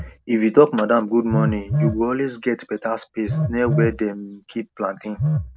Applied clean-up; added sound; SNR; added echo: none; Telephone; 4 dB; none.